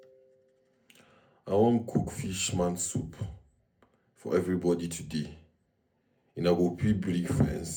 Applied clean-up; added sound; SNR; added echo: none; none; none; reverberation time 0.3 s.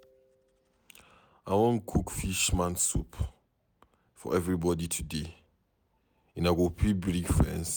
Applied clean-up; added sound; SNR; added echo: none; none; none; none.